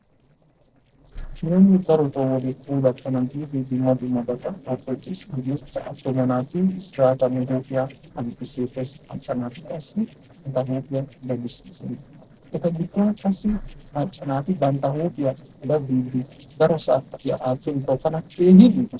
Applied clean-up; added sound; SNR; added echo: neural separator model SepFormer DNS4.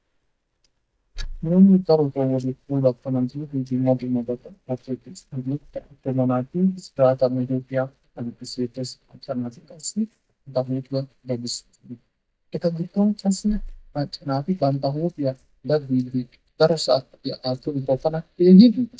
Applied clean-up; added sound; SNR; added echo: neural mask model DeepFilterNet 3.